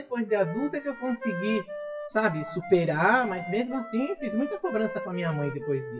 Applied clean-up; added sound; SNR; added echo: classical method WPE with log-MMSE.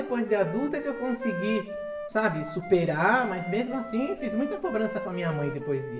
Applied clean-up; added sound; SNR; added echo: none; Wind instrument, woodwind instrument; 9 dB; reverberation time 0.7 s.